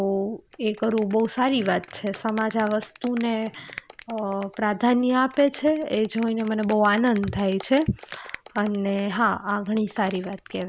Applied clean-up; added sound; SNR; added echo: none; Clapping; 16 dB; none.